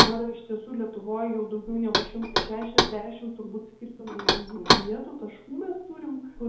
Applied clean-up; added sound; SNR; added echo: none; Knock; -4 dB; reverberation time 2.0 s.